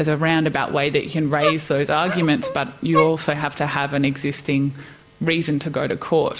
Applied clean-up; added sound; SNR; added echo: none; Dog; 8 dB; none.